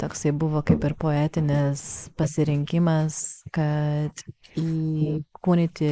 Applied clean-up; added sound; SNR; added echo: neural mask model Resemble Enhance denoiser.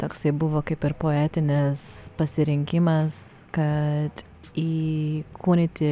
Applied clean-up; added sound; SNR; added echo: none; none; none; none.